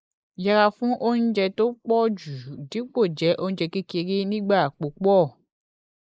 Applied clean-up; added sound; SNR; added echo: neural mask model Resemble Enhance denoiser.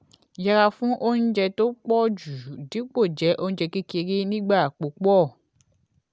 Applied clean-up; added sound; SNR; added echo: none; none; none; none.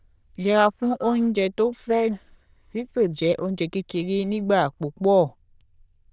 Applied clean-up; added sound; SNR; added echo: neural diffusion model UNIVERSE++.